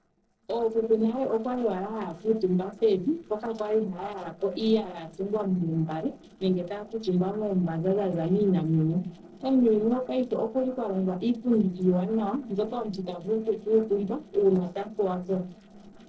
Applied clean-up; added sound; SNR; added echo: neural separator model SepFormer DNS4.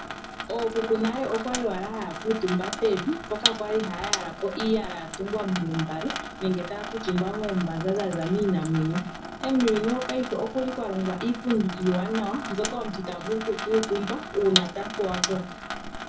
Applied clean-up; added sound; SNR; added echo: none; Sink (filling or washing) / Water tap, faucet; 6 dB; reverberation time 0.4 s.